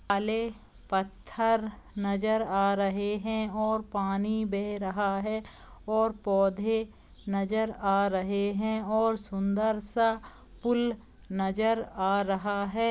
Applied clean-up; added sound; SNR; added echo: none; none; none; none.